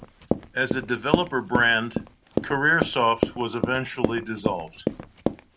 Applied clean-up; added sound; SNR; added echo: none; Run; 3 dB; none.